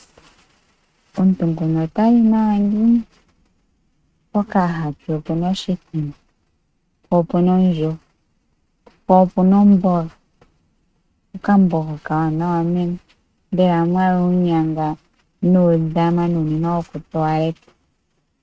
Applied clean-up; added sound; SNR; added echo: neural mask model RNNoise.